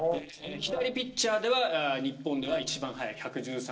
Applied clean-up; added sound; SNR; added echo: neural separator model SepFormer DNS4.